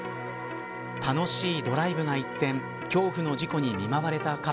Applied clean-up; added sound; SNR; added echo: none; Wind instrument, woodwind instrument; 12 dB; none.